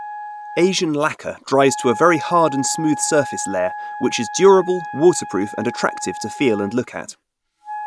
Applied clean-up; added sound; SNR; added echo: none; Wind instrument, woodwind instrument; 12 dB; none.